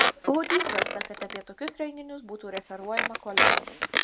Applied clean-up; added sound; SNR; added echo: none; Squeak; -5 dB; none.